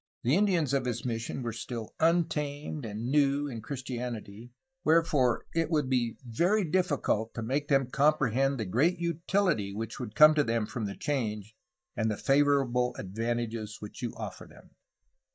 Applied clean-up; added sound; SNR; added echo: neural mask model DeepFilterNet 3.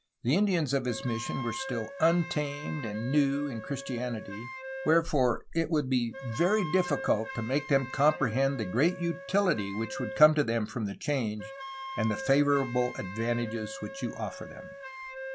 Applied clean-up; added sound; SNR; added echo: none; Wind instrument, woodwind instrument; 12 dB; none.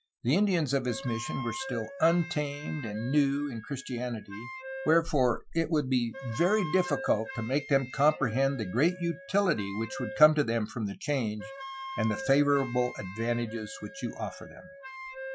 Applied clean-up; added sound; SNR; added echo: classical method Wiener filter.